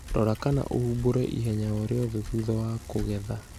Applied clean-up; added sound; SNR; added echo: none; Bicycle; 12 dB; none.